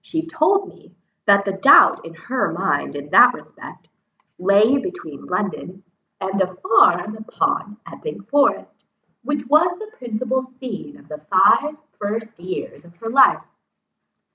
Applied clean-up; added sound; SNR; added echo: none; none; none; none.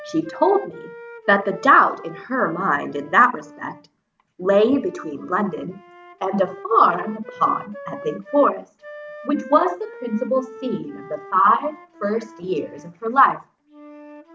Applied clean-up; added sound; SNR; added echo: none; Wind instrument, woodwind instrument; 18 dB; none.